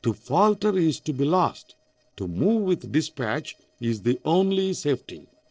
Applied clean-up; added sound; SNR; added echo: neural separator model SepFormer DNS4.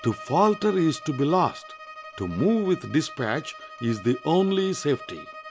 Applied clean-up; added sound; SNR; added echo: none; Bowed string instrument; 16 dB; none.